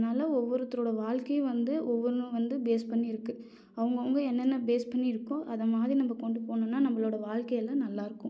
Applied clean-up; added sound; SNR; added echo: none; none; none; none.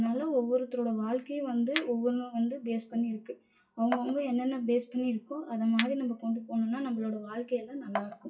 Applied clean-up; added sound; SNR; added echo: classical method WPE with log-MMSE.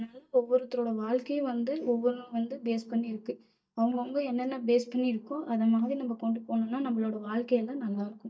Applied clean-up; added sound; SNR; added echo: neural mask model DeepFilterNet 3.